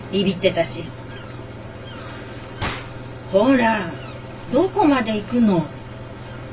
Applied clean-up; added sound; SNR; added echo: none; Gunshot, gunfire; 15 dB; reverberation time 0.2 s.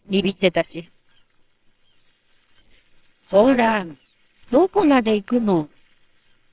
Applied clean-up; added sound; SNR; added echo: neural separator model SepFormer WHAMR!.